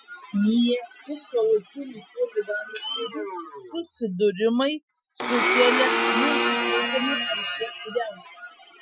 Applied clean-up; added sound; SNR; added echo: classical method Wiener filter.